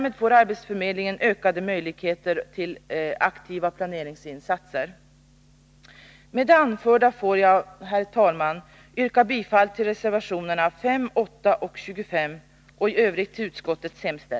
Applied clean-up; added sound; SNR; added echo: none; none; none; none.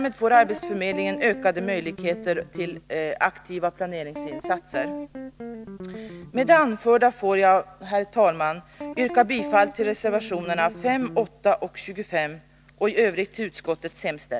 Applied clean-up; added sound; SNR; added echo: none; Guitar; 12 dB; none.